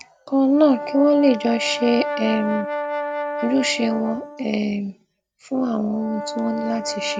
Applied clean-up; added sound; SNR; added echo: none; Brass instrument; 8 dB; none.